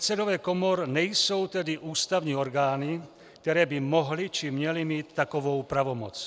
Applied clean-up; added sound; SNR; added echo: none; none; none; none.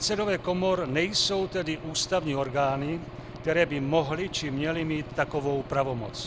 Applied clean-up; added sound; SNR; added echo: none; Engine / Aircraft; 13 dB; none.